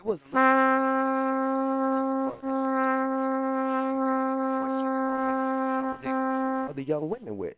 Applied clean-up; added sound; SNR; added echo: neural separator model SepFormer WHAM!.